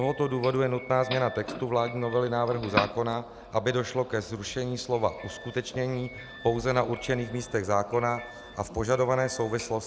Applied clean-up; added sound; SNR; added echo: none; Doorbell; 13 dB; none.